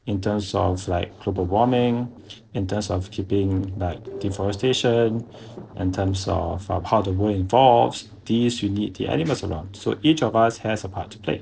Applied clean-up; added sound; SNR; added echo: neural separator model SepFormer DNS4.